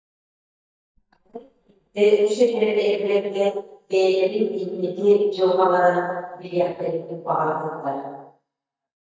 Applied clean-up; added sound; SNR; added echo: neural mask model DeepFilterNet 3.